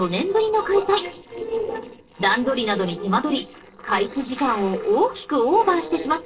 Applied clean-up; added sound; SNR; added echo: neural separator model SepFormer DNS4.